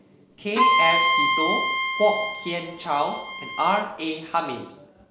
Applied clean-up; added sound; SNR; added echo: none; Bowed string instrument; -3 dB; none.